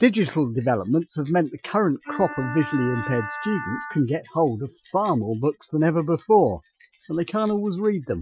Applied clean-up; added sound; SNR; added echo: classical method Wiener filter.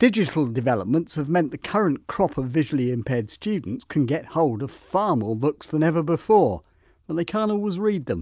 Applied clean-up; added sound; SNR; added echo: none; none; none; none.